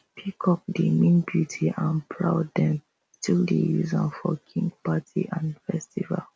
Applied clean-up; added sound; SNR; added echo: none; none; none; none.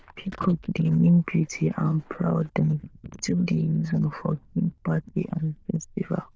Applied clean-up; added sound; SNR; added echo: neural diffusion model UNIVERSE++.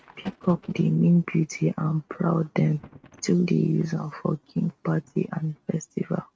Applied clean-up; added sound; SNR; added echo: neural mask model RNNoise.